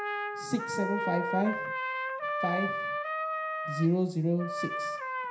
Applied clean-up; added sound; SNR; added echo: none; Trumpet; 1 dB; reverberation time 0.5 s.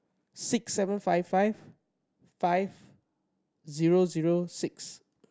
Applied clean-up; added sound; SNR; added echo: none; none; none; none.